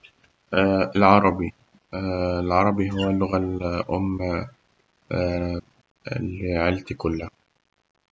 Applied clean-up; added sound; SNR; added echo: none; none; none; none.